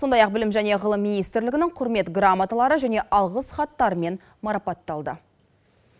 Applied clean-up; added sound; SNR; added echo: none; none; none; none.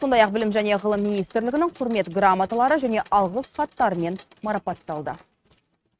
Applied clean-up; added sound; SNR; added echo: neural mask model RNNoise.